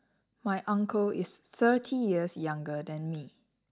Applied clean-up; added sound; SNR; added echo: none; none; none; none.